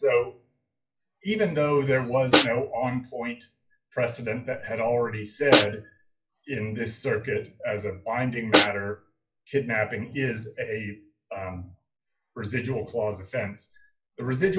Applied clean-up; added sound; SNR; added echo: classical method WPE with log-MMSE.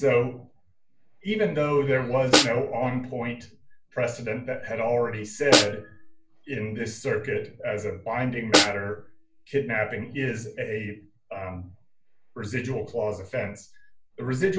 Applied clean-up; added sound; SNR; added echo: none; Snare drum; -1 dB; reverberation time 0.2 s.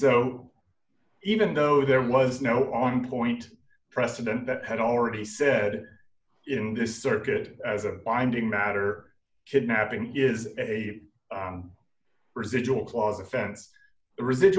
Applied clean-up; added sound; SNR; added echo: none; none; none; none.